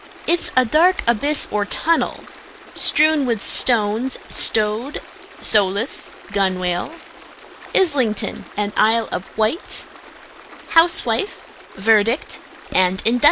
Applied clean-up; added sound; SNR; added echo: none; Stream; 19 dB; none.